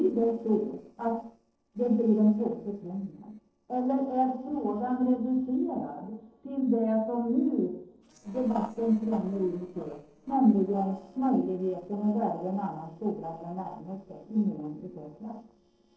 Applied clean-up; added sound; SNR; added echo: neural separator model SepFormer DNS4.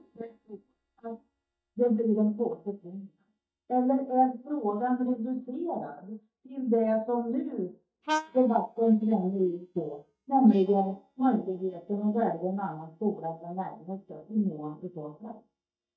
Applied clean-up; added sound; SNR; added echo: neural mask model DeepFilterNet 3.